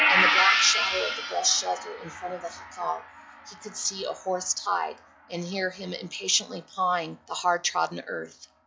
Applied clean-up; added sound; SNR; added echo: classical method log-MMSE.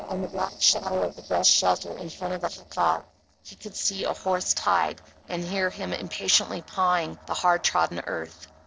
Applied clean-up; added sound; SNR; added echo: neural separator model SepFormer DNS4.